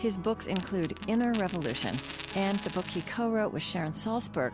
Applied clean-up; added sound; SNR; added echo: none; Coin (dropping); 5 dB; none.